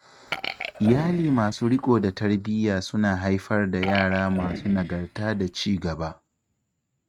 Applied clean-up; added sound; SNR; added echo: neural mask model RNNoise.